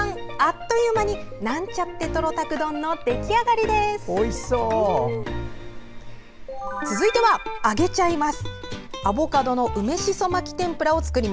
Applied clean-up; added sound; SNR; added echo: none; none; none; none.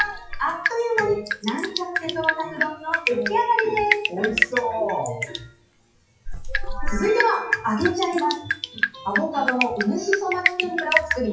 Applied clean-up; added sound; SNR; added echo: classical method WPE with log-MMSE.